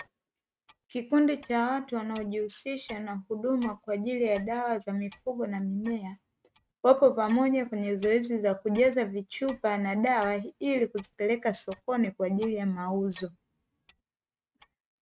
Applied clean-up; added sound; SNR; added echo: neural mask model RNNoise.